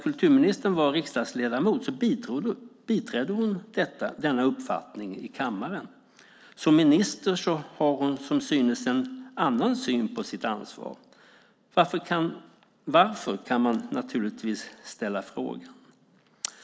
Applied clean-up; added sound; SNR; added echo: none; none; none; none.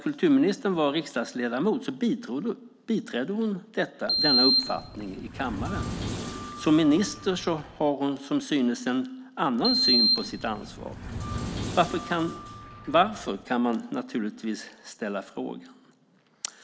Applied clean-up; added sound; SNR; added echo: none; Sliding door; 2 dB; none.